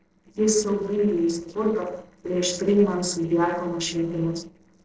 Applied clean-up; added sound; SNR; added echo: neural separator model SepFormer DNS4.